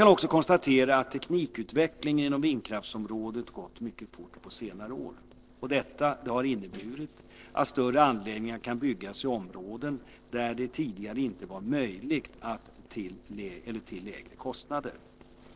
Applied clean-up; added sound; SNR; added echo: neural separator model SepFormer DNS4.